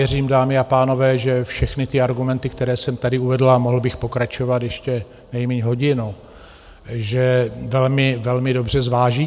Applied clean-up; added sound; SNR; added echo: none; none; none; none.